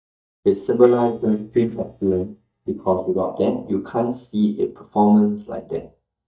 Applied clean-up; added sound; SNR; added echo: neural mask model DeepFilterNet 3.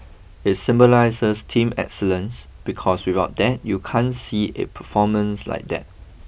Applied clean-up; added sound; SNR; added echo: none; none; none; none.